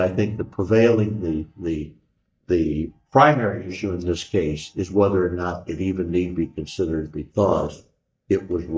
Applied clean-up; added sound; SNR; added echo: neural mask model DeepFilterNet 3.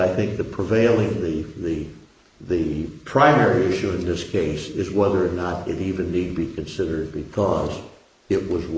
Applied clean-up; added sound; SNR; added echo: neural mask model Resemble Enhance denoiser.